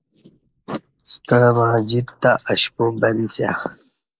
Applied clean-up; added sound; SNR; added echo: neural mask model Resemble Enhance denoiser.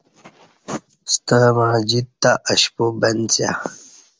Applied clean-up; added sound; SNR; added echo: none; none; none; none.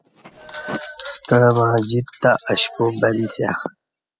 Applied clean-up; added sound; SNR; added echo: classical method spectral subtraction.